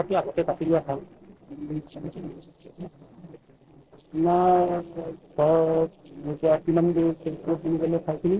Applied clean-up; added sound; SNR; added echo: neural separator model SepFormer DNS4.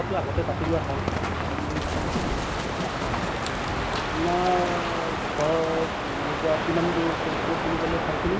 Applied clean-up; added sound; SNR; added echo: none; Crow; -2 dB; reverberation time 0.5 s.